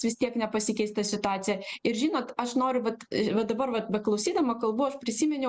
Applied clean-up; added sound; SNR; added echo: none; none; none; none.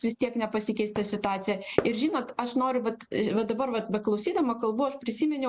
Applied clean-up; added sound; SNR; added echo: none; Fireworks; 11 dB; none.